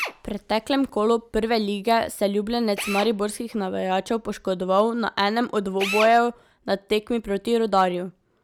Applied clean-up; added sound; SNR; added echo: none; Drill; 15 dB; none.